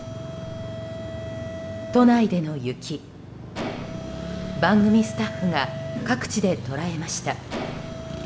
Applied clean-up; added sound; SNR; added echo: none; Mechanisms; 11 dB; reverberation time 0.7 s.